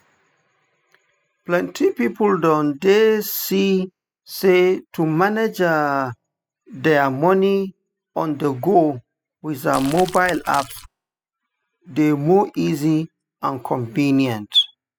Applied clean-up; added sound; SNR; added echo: classical method spectral subtraction.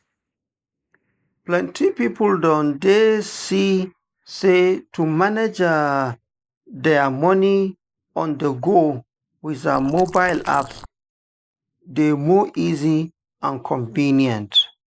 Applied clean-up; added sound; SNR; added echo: neural mask model Resemble Enhance denoiser.